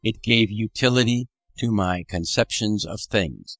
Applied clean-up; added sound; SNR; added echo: neural mask model DeepFilterNet 3.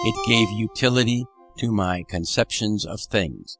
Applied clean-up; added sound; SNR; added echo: none; Ringtone; 14 dB; none.